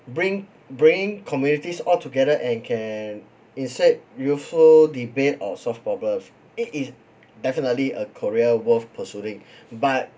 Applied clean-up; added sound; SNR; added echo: none; none; none; none.